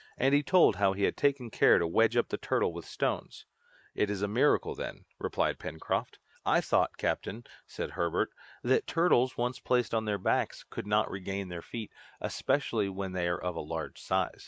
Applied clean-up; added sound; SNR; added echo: neural mask model Resemble Enhance denoiser.